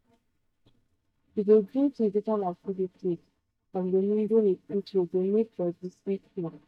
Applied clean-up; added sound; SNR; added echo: neural mask model DeepFilterNet 3.